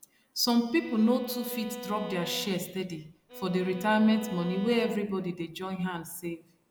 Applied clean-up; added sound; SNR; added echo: none; Bowed string instrument; 13 dB; none.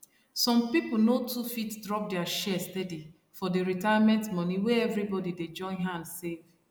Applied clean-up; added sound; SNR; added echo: none; none; none; none.